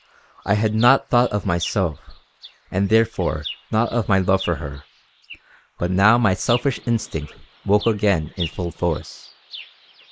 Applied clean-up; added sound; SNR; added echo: neural mask model Resemble Enhance denoiser.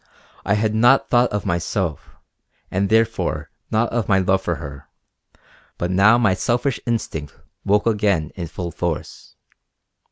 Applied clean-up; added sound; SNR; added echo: none; none; none; none.